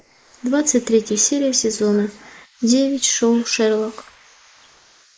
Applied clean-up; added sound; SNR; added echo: neural mask model Resemble Enhance denoiser.